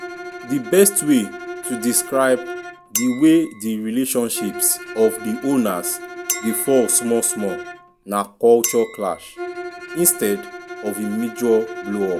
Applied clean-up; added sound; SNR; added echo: none; Chink, clink + Bowed string instrument; 11 dB; none.